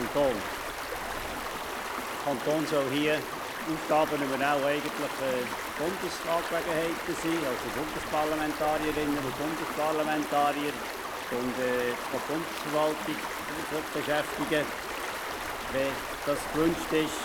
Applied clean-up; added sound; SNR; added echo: none; Stream; 4 dB; none.